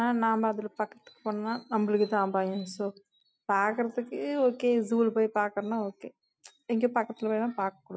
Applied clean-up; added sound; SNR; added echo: none; none; none; none.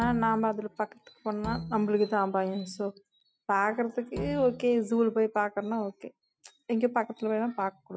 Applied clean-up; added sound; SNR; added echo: none; Bowed string instrument; 12 dB; none.